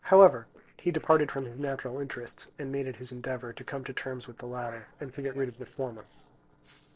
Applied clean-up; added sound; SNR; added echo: neural separator model SepFormer DNS4.